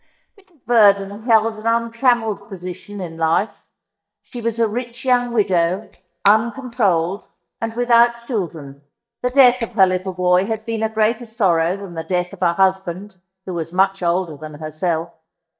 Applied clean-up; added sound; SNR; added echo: neural mask model DeepFilterNet 3.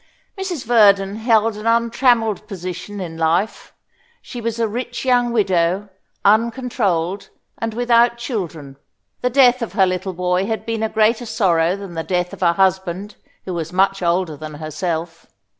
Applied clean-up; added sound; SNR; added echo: none; none; none; none.